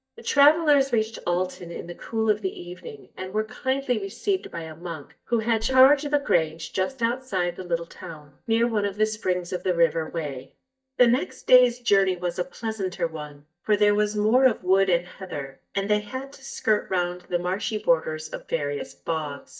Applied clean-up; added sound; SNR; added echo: neural mask model DeepFilterNet 3.